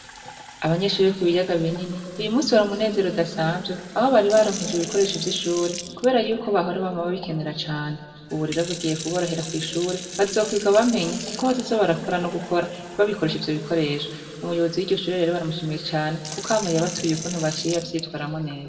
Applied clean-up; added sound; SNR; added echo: none; Fill (with liquid) / Sink (filling or washing); 15 dB; reverberation time 2.3 s.